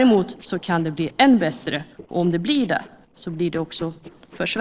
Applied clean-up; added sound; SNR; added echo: neural separator model SepFormer DNS4.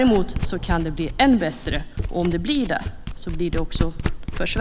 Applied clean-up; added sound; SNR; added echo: none; Domestic sounds, home sounds; 3 dB; none.